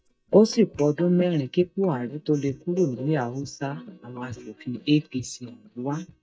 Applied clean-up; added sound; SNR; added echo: neural mask model DeepFilterNet 3.